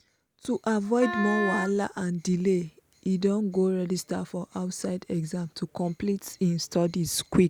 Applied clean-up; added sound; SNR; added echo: none; Wind instrument, woodwind instrument; 6 dB; none.